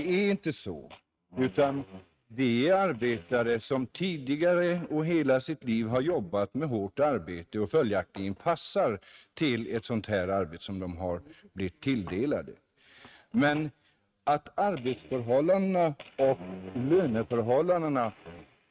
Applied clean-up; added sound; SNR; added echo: neural mask model RNNoise.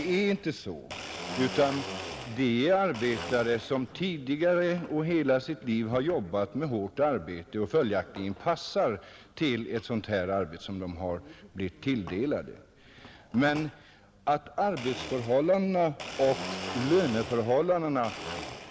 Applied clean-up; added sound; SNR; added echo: none; Domestic sounds, home sounds; 14 dB; none.